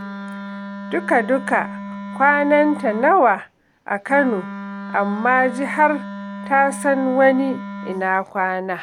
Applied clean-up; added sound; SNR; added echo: none; Wind instrument, woodwind instrument; 12 dB; none.